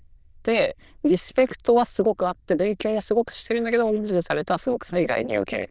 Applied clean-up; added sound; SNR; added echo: neural diffusion model UNIVERSE++.